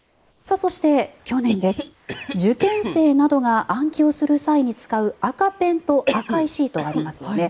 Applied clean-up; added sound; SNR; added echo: neural mask model Resemble Enhance denoiser.